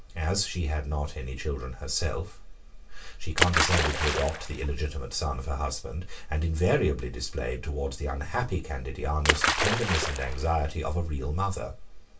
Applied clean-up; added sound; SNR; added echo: none; Splash, splatter; 1 dB; reverberation time 0.2 s.